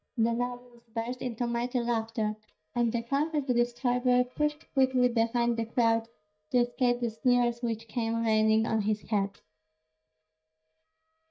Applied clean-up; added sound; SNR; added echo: neural mask model DeepFilterNet 3.